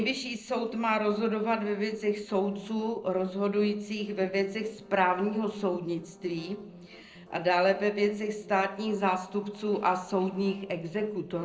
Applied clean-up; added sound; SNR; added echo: neural separator model SepFormer DNS4.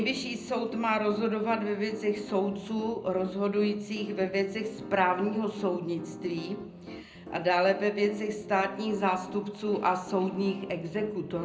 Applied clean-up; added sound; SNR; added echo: none; Piano; 14 dB; reverberation time 0.4 s.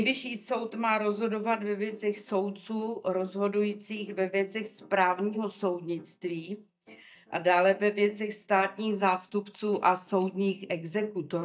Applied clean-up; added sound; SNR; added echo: neural mask model DeepFilterNet 3.